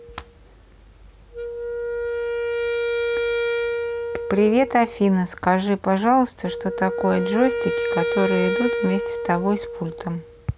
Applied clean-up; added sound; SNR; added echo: none; Wind instrument, woodwind instrument; 3 dB; none.